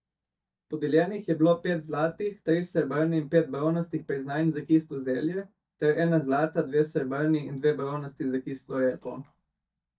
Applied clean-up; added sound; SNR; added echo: neural mask model DeepFilterNet 3.